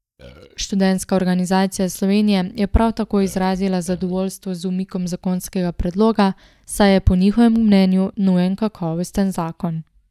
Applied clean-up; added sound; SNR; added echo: neural mask model DeepFilterNet 3.